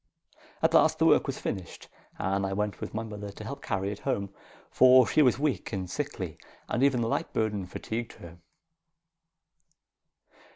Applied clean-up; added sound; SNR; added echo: none; none; none; none.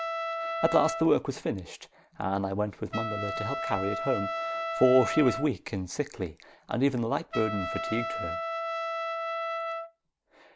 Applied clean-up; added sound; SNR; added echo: none; Trumpet; 5 dB; none.